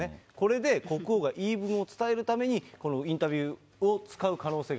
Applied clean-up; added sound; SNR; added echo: none; none; none; none.